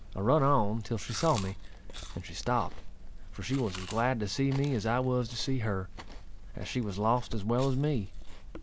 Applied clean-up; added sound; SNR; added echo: none; Chewing, mastication; 7 dB; none.